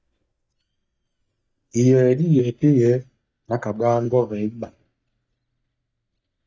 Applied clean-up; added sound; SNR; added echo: neural mask model DeepFilterNet 3.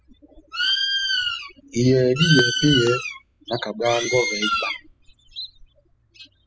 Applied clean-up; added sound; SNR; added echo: classical method spectral subtraction.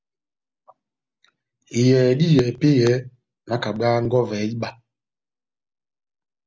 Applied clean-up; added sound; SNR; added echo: none; none; none; none.